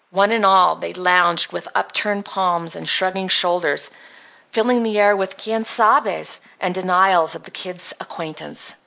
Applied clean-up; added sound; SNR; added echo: neural mask model Resemble Enhance denoiser.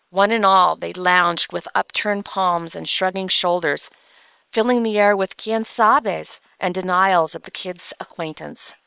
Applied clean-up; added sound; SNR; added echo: neural separator model SepFormer WHAM!.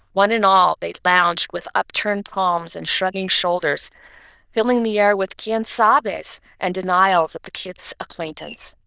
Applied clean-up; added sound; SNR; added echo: neural diffusion model UNIVERSE++.